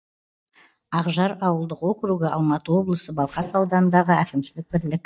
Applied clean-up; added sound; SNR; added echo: neural mask model DeepFilterNet 3.